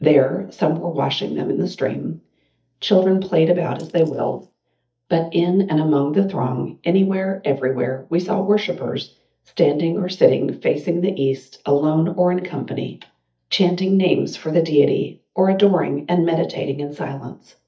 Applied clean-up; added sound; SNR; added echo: neural mask model DeepFilterNet 3.